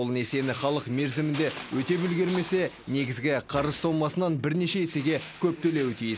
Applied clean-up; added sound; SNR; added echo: none; Crushing + Crushing; 14 dB; none.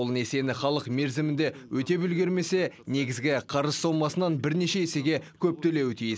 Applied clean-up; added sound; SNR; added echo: none; none; none; none.